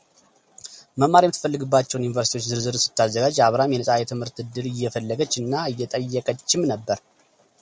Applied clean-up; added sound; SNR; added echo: none; none; none; none.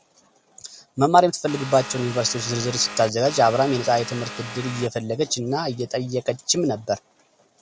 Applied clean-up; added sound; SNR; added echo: none; Vehicle; 12 dB; none.